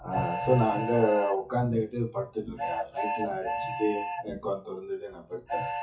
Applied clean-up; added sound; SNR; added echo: classical method WPE with log-MMSE.